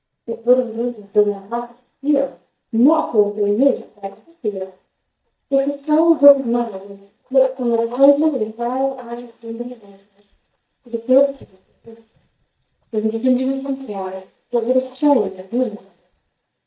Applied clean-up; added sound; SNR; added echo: neural mask model DeepFilterNet 3.